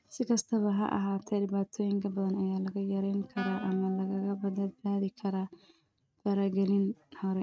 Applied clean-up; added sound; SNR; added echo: neural mask model RNNoise.